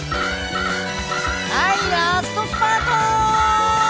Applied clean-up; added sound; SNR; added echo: none; none; none; none.